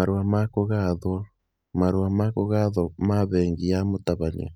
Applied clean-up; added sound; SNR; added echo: none; none; none; none.